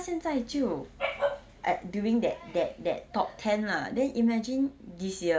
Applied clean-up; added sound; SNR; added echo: none; none; none; none.